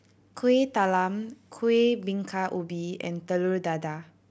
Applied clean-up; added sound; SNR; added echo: none; none; none; none.